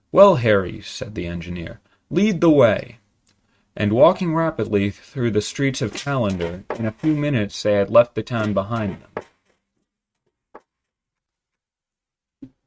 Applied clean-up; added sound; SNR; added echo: neural mask model RNNoise.